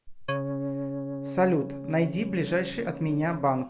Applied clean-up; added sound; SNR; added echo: none; Organ; 6 dB; none.